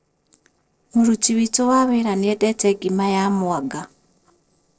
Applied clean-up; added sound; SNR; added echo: neural separator model SepFormer DNS4.